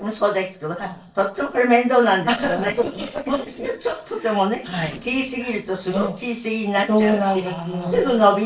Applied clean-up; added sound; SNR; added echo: neural separator model SepFormer DNS4.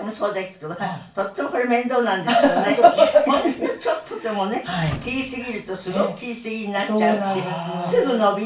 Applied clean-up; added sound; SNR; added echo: none; Thump, thud; 20 dB; reverberation time 0.4 s.